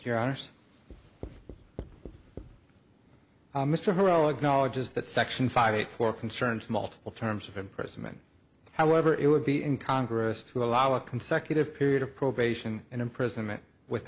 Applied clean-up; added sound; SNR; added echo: none; Writing; 17 dB; none.